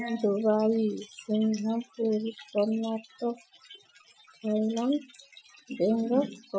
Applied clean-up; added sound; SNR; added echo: classical method Wiener filter.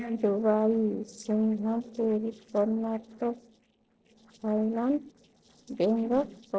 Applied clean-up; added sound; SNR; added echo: neural separator model SepFormer DNS4.